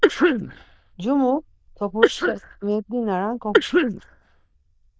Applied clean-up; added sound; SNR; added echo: neural diffusion model UNIVERSE++.